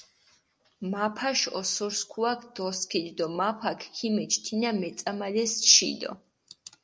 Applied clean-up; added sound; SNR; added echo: none; none; none; none.